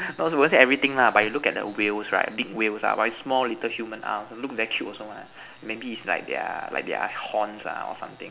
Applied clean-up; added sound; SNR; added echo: none; none; none; none.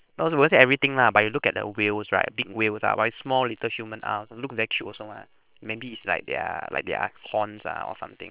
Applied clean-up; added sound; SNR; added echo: neural separator model SepFormer WHAM!.